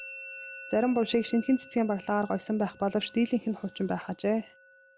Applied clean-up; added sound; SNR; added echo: none; Musical instrument; 19 dB; none.